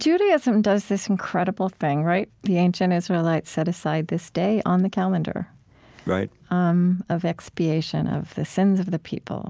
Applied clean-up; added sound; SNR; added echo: none; none; none; none.